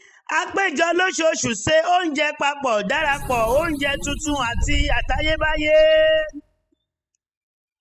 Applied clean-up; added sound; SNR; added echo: classical method spectral subtraction.